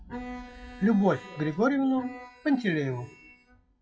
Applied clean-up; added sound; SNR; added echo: classical method WPE with log-MMSE.